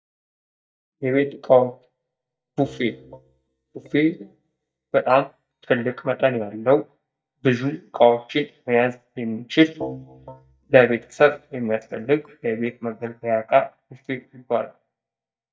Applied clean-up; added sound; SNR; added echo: neural mask model DeepFilterNet 3.